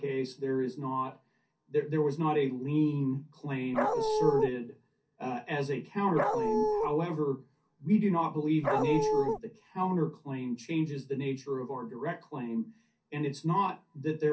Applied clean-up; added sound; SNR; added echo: none; Dog; -3 dB; reverberation time 0.3 s.